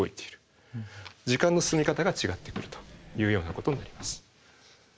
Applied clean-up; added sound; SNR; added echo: none; Sliding door; 18 dB; none.